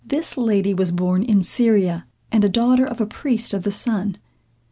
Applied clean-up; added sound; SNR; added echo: none; none; none; none.